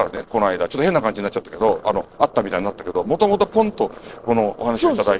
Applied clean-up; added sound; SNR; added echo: neural separator model SepFormer DNS4.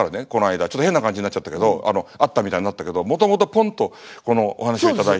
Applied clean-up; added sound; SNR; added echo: none; none; none; none.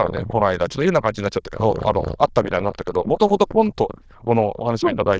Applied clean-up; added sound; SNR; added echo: neural diffusion model UNIVERSE++.